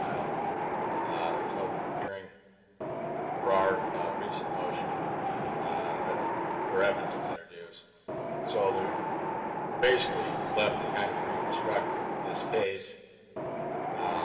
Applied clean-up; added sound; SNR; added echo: none; Wind; -2 dB; reverberation time 2.3 s.